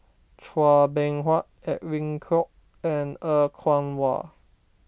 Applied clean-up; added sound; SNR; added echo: none; none; none; none.